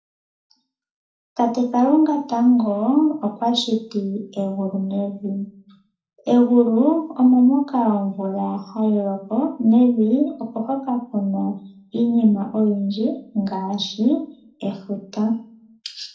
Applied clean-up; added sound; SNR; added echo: none; none; none; reverberation time 0.3 s.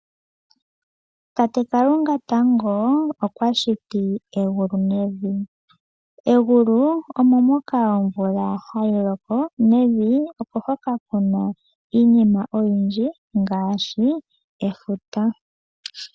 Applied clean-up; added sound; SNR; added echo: none; none; none; none.